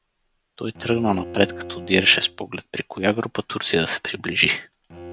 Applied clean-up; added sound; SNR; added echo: none; Bowed string instrument; 17 dB; none.